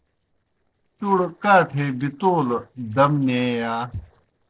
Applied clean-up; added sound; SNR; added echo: neural separator model SepFormer DNS4.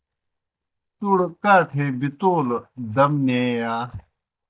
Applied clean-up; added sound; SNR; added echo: neural mask model DeepFilterNet 3.